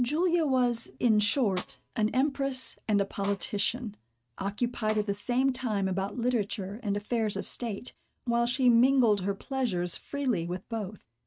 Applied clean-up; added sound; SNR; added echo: neural mask model RNNoise.